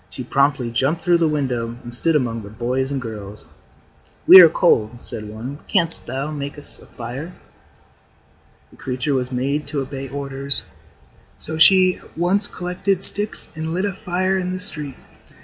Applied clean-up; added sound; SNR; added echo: none; none; none; none.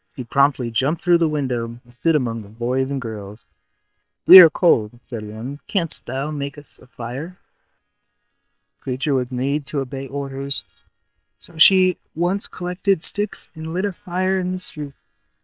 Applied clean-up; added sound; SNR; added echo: neural separator model SepFormer WHAM!.